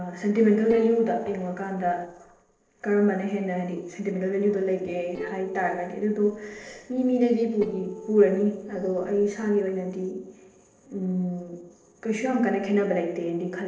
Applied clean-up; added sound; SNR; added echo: neural separator model SepFormer DNS4.